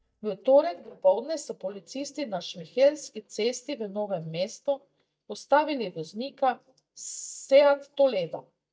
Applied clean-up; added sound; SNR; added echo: neural mask model DeepFilterNet 3.